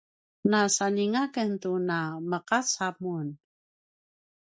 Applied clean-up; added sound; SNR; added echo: none; none; none; none.